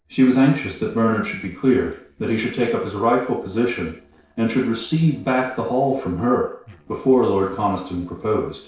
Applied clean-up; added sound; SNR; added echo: neural separator model SepFormer DNS4.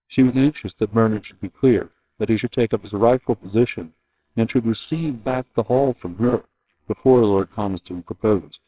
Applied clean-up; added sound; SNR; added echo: neural separator model SepFormer WHAMR!.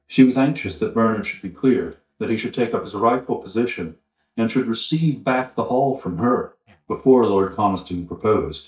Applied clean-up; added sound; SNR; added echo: neural mask model DeepFilterNet 3.